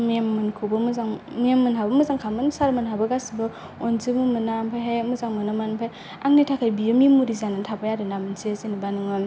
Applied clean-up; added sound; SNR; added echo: none; none; none; none.